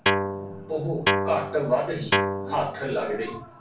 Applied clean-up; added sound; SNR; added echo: none; Guitar; -1 dB; reverberation time 0.3 s.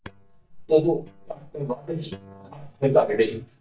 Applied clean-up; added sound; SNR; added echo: neural mask model DeepFilterNet 3.